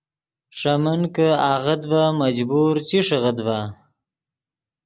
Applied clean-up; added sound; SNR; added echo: none; none; none; none.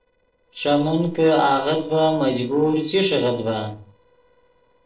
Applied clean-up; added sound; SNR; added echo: neural separator model SepFormer DNS4.